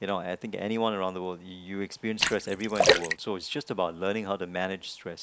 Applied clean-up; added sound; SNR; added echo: none; Splash, splatter; -4 dB; none.